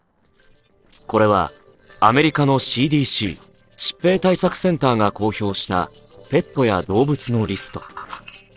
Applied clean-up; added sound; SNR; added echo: neural separator model SepFormer DNS4.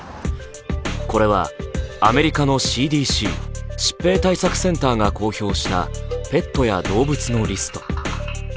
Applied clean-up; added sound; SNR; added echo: none; Cowbell; 17 dB; none.